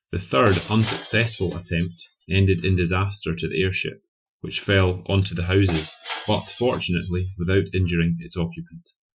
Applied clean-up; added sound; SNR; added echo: classical method Wiener filter.